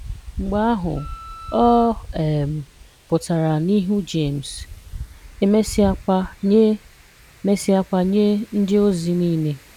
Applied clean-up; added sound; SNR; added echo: none; Wind + Wind instrument, woodwind instrument; 16 dB; none.